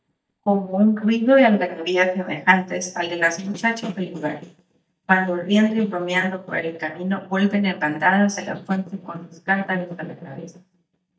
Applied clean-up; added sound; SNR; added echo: neural mask model DeepFilterNet 3.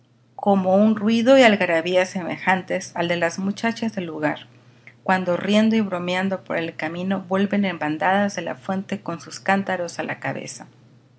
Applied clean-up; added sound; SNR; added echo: none; none; none; none.